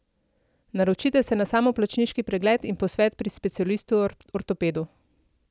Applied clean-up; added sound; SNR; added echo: none; none; none; none.